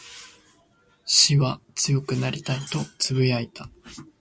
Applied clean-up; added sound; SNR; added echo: none; none; none; none.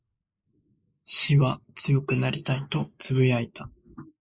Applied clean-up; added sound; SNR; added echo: neural mask model Resemble Enhance denoiser.